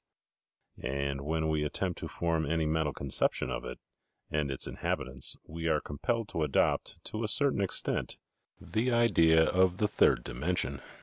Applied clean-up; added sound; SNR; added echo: none; none; none; none.